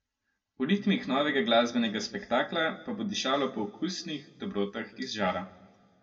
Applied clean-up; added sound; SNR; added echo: none; none; none; reverberation time 1.0 s.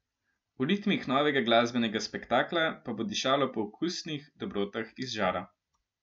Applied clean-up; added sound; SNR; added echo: none; none; none; none.